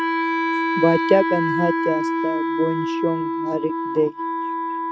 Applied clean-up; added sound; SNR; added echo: neural mask model RNNoise.